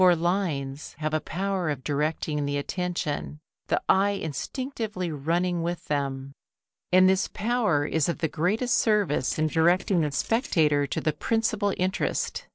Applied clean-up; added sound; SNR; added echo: neural separator model SepFormer DNS4.